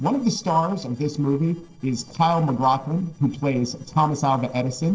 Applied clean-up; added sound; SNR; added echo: neural separator model SepFormer DNS4.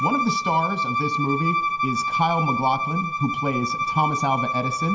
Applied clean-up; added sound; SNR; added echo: none; Bowed string instrument; 0 dB; reverberation time 0.8 s.